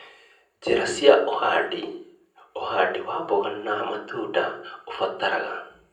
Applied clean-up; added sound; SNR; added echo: none; none; none; reverberation time 0.6 s.